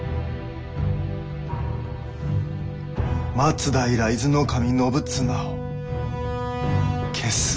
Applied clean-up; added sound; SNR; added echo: none; none; none; none.